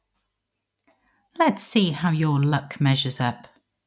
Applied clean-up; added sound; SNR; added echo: none; none; none; none.